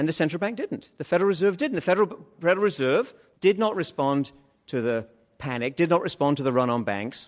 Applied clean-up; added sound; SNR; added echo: none; none; none; none.